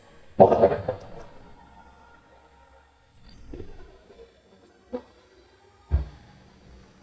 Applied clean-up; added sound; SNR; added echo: neural mask model DeepFilterNet 3.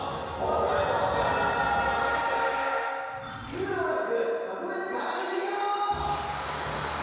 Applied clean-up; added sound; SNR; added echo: none; Drawer open or close; 17 dB; reverberation time 2.2 s.